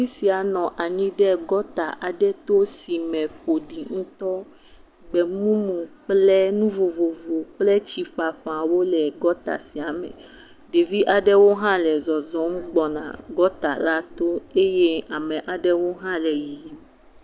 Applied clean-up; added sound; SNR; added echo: none; none; none; none.